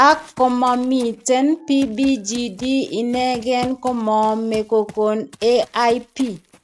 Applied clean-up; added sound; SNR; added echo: neural mask model RNNoise.